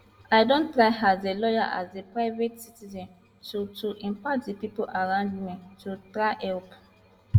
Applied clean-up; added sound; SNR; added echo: none; none; none; reverberation time 0.5 s.